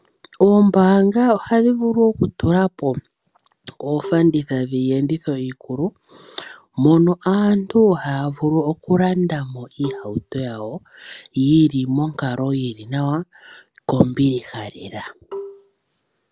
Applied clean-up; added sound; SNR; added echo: none; Marimba, xylophone; 16 dB; none.